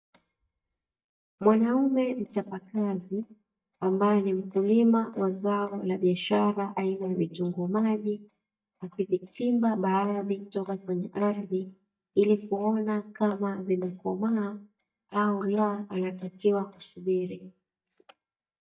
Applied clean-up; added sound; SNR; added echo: neural mask model DeepFilterNet 3.